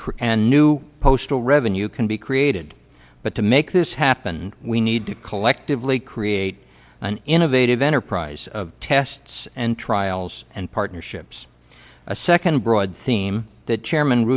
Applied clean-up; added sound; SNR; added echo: none; none; none; none.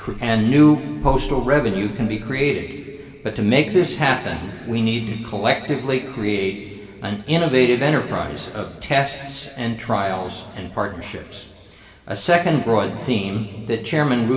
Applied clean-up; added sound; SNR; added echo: none; none; none; reverberation time 2.3 s.